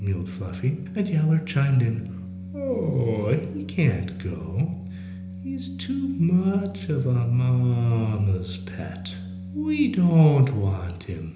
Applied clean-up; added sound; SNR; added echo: none; Organ; 12 dB; reverberation time 1.0 s.